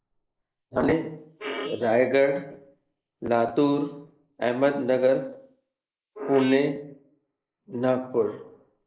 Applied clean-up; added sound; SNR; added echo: neural mask model Resemble Enhance denoiser.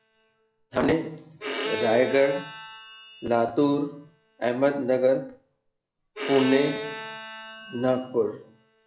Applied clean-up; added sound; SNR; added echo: classical method log-MMSE.